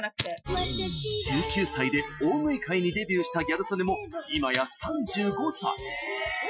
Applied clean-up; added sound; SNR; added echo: classical method Wiener filter.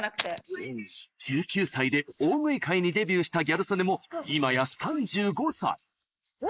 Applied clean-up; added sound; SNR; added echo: neural mask model Resemble Enhance denoiser.